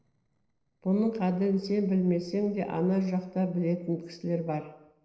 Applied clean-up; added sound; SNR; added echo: neural separator model SepFormer DNS4.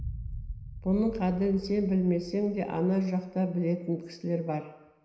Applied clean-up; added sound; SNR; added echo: none; Boom; 14 dB; reverberation time 0.9 s.